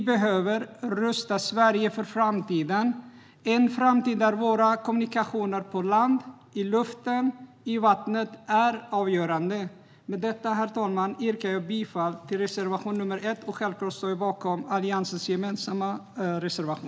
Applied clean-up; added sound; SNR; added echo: none; none; none; none.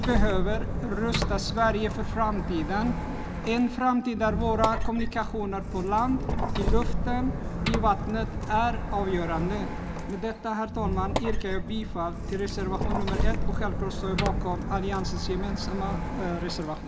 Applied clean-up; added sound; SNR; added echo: none; Squeak; -1 dB; none.